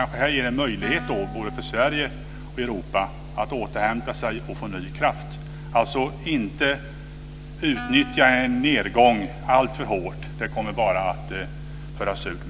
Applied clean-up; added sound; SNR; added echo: none; Wind instrument, woodwind instrument; 16 dB; none.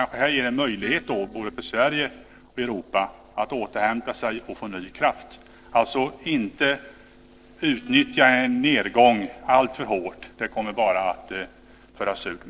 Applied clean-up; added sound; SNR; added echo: neural separator model SepFormer DNS4.